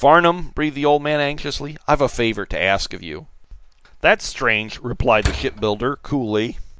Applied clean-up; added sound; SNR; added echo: none; Slam; 9 dB; none.